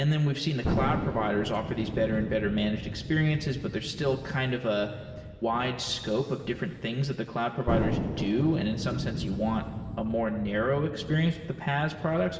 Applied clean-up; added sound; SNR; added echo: none; Thunder; 7 dB; reverberation time 2.8 s.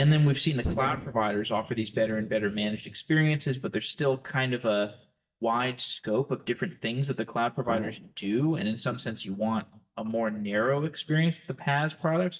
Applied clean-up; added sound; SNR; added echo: neural mask model DeepFilterNet 3.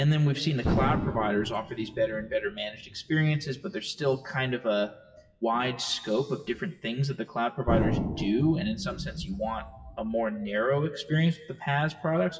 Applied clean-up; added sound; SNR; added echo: classical method WPE with log-MMSE.